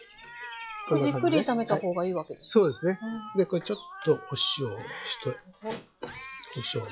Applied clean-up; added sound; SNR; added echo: classical method log-MMSE.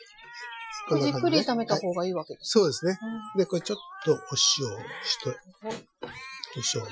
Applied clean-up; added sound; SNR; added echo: classical method Wiener filter.